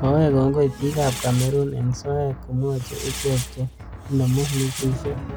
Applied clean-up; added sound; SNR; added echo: none; Fireworks + Drum; 11 dB; none.